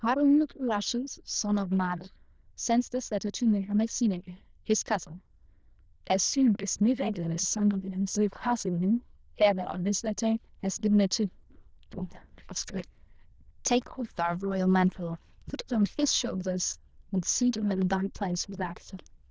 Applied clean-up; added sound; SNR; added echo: neural diffusion model UNIVERSE++.